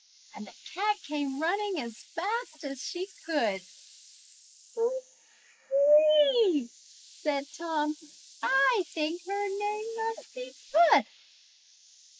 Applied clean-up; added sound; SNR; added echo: neural mask model Resemble Enhance denoiser.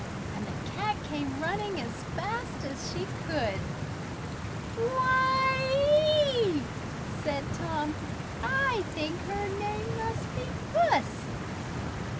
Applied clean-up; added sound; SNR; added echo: none; Stream; 4 dB; none.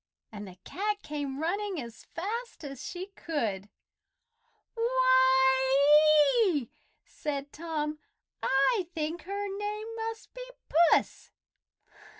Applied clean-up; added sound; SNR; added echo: none; none; none; none.